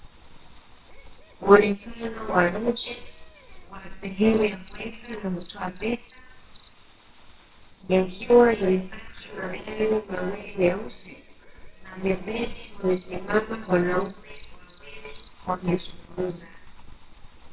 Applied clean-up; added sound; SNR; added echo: neural separator model SepFormer WHAMR!.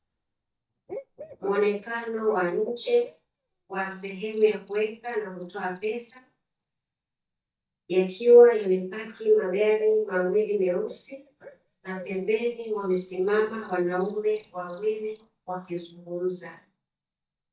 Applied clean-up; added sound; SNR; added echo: neural mask model DeepFilterNet 3.